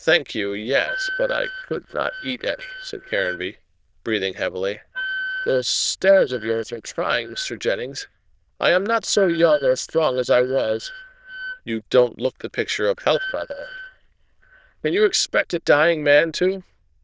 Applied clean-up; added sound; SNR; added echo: neural diffusion model UNIVERSE++.